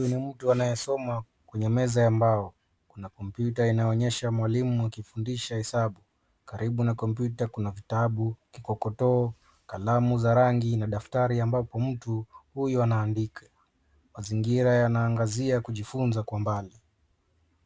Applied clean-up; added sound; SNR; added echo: none; none; none; none.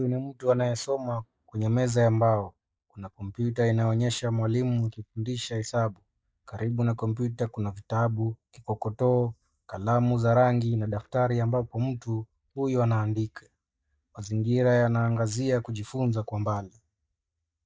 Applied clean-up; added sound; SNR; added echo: neural mask model DeepFilterNet 3.